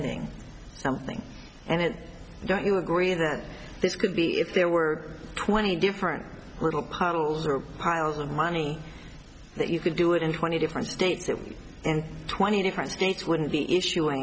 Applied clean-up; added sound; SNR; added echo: none; none; none; none.